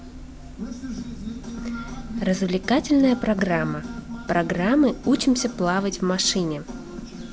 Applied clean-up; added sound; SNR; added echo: none; none; none; none.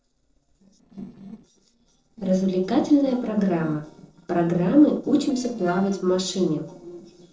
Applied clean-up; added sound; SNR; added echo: neural separator model SepFormer DNS4.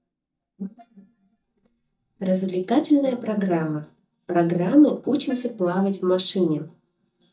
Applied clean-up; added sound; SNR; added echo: neural mask model DeepFilterNet 3.